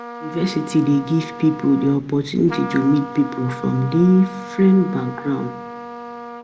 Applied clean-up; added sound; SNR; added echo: none; Trumpet; 13 dB; none.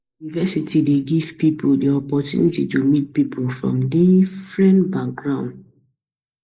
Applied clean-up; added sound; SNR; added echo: neural mask model Resemble Enhance denoiser.